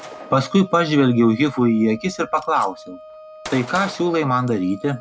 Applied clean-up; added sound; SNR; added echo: none; Gunshot, gunfire + Wind instrument, woodwind instrument; 18 dB; none.